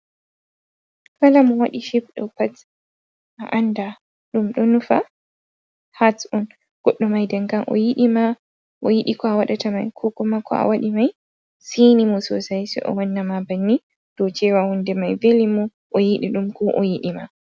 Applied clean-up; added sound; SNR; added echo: none; none; none; none.